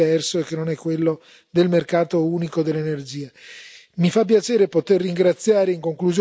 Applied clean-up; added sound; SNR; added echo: none; none; none; none.